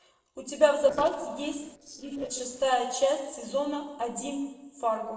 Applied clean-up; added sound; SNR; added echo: neural separator model SepFormer DNS4.